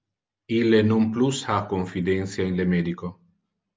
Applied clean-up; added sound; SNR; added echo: none; none; none; none.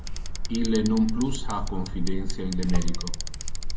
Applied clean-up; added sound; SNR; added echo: none; Bicycle; -3 dB; reverberation time 1.4 s.